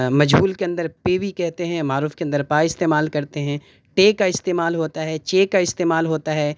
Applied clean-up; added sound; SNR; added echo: none; none; none; none.